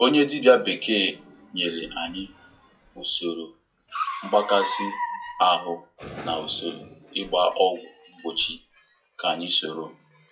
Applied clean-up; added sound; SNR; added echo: classical method WPE with log-MMSE.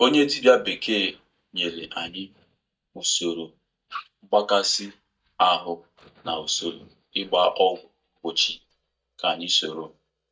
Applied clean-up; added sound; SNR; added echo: neural mask model DeepFilterNet 3.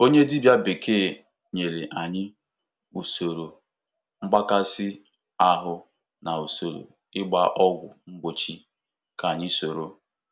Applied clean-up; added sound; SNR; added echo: none; none; none; none.